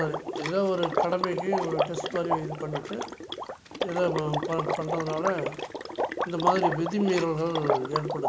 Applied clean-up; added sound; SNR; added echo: none; Water / Liquid; 1 dB; none.